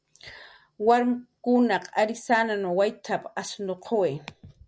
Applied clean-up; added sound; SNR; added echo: none; none; none; none.